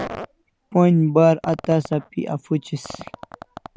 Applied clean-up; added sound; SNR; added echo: none; Fart; 17 dB; none.